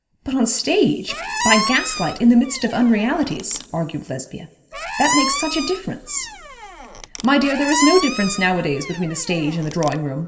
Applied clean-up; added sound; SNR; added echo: none; Squeak; 6 dB; reverberation time 1.4 s.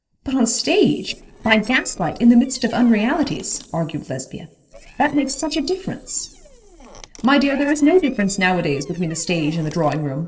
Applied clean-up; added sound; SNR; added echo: neural separator model SepFormer DNS4.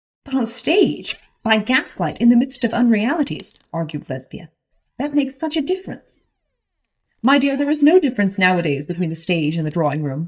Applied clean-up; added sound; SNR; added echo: neural mask model DeepFilterNet 3.